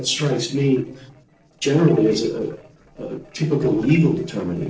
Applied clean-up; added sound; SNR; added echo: neural separator model SepFormer DNS4.